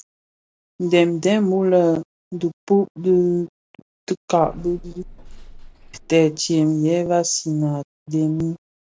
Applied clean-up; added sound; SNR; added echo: none; Bus / Engine; 19 dB; none.